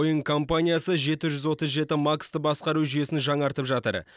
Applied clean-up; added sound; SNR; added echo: neural mask model Resemble Enhance denoiser.